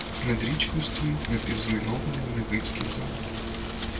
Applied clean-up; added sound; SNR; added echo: none; Wind; 1 dB; reverberation time 0.2 s.